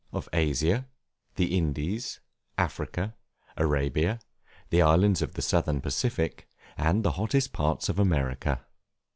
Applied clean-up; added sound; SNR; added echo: none; none; none; none.